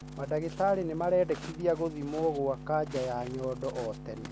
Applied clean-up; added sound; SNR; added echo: none; Walk, footsteps; 20 dB; none.